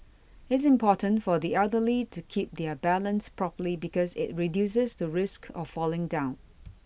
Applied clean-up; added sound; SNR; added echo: none; none; none; none.